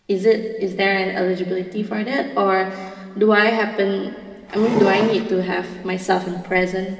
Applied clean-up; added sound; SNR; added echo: none; Wood; 6 dB; reverberation time 2.8 s.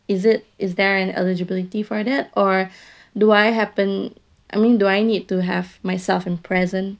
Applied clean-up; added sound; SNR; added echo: none; none; none; none.